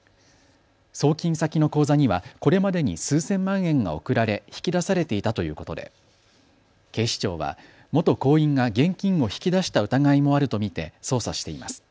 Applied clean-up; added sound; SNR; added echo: none; none; none; none.